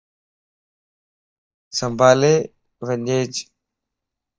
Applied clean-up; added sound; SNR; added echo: neural mask model DeepFilterNet 3.